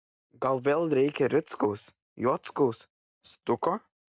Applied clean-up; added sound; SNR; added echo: none; none; none; none.